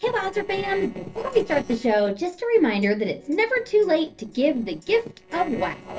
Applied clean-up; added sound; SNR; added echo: neural separator model SepFormer DNS4.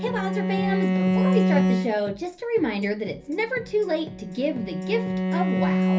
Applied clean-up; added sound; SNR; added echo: none; Bowed string instrument; -2 dB; reverberation time 0.3 s.